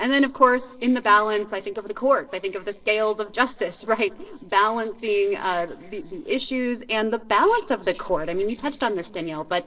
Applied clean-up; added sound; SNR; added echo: neural separator model SepFormer DNS4.